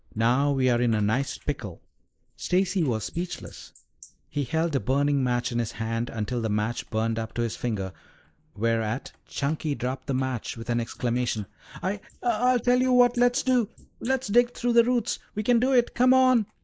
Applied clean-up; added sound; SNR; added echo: neural mask model Resemble Enhance denoiser.